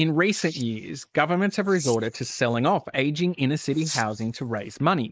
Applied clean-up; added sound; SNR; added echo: neural mask model Resemble Enhance denoiser.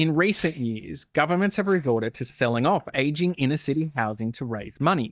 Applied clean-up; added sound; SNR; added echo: neural mask model DeepFilterNet 3.